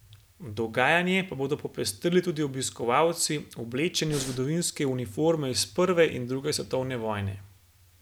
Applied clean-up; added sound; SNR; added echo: none; Breathing; 10 dB; none.